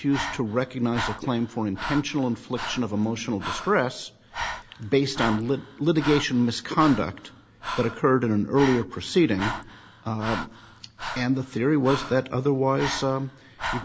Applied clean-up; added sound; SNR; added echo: none; Breathing; 10 dB; none.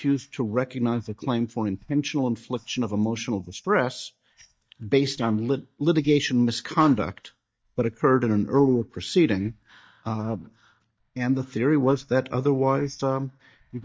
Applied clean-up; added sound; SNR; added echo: neural mask model DeepFilterNet 3.